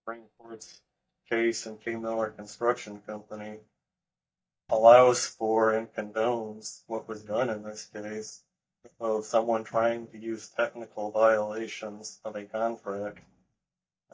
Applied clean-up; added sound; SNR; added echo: neural mask model DeepFilterNet 3.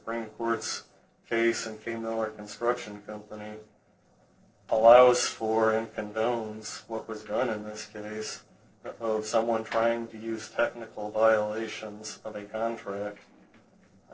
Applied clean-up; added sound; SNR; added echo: neural separator model SepFormer DNS4.